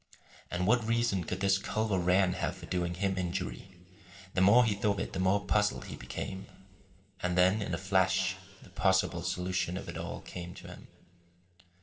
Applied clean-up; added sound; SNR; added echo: none; none; none; reverberation time 2.0 s.